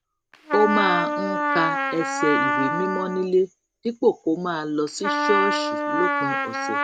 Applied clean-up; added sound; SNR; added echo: none; Trumpet; 0 dB; none.